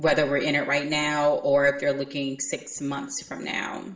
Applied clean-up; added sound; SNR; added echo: none; none; none; reverberation time 0.5 s.